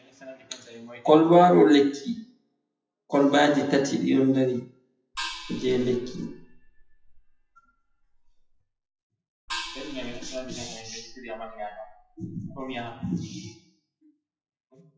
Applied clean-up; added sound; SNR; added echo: classical method WPE with log-MMSE.